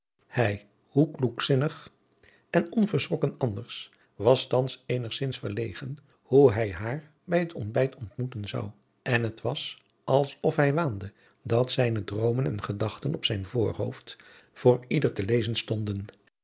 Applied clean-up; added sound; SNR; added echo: none; none; none; none.